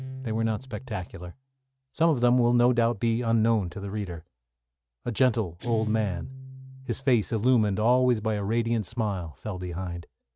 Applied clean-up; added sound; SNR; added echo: neural mask model RNNoise.